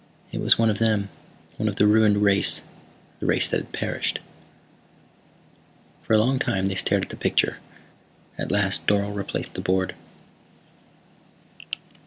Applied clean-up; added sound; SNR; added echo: none; none; none; none.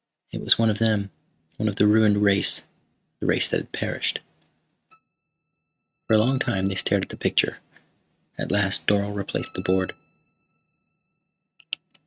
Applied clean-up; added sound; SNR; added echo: neural mask model RNNoise.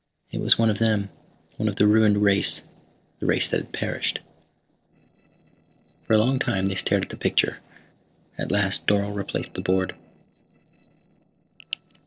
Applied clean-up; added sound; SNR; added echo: neural separator model SepFormer DNS4.